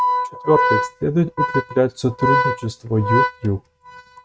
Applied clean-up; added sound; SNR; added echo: neural mask model RNNoise.